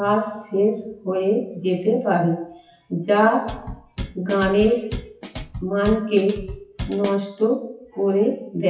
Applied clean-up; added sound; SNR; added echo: classical method WPE with log-MMSE.